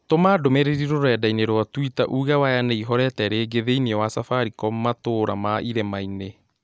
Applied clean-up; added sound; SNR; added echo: none; none; none; none.